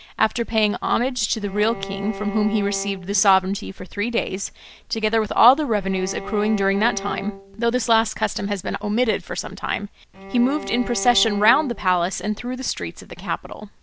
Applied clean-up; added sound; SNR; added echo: none; Bowed string instrument; 13 dB; none.